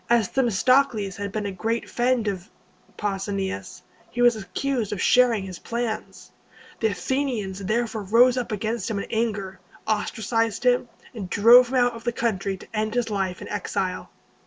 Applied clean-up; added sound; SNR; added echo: none; none; none; none.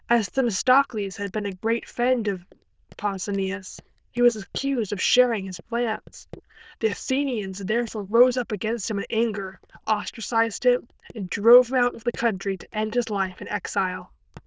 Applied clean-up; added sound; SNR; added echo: neural diffusion model UNIVERSE++.